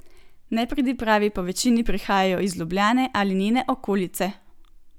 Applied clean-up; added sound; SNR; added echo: none; none; none; none.